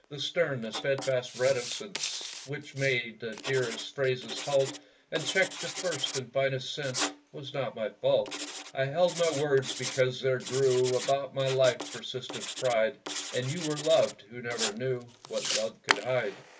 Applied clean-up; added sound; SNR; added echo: none; Writing; 9 dB; reverberation time 0.2 s.